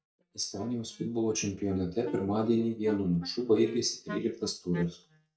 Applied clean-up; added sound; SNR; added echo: neural mask model DeepFilterNet 3.